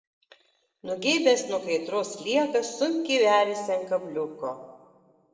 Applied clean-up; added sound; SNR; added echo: none; none; none; reverberation time 1.3 s.